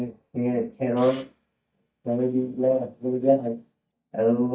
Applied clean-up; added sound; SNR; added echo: neural mask model DeepFilterNet 3.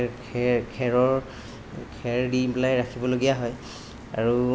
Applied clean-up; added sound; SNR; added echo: none; none; none; none.